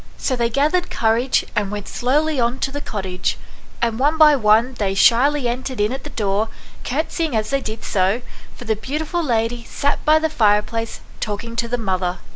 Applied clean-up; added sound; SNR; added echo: none; none; none; none.